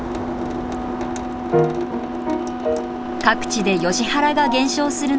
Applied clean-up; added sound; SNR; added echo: none; Drip / Sink (filling or washing) / Water tap, faucet + Wind instrument, woodwind instrument; 5 dB; none.